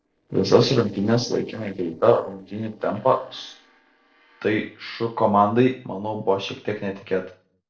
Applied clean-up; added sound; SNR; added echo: neural separator model SepFormer DNS4.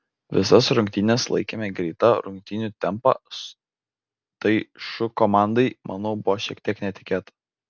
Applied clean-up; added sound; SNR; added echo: none; none; none; none.